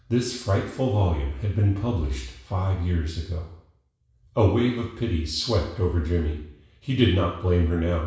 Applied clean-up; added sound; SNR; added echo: none; none; none; reverberation time 0.7 s.